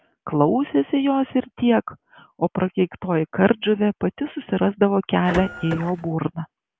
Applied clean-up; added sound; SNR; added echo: none; Printer; 9 dB; none.